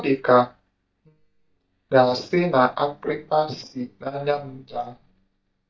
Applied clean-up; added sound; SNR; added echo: neural mask model DeepFilterNet 3.